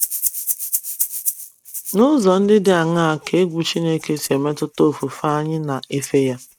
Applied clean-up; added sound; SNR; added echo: neural mask model RNNoise.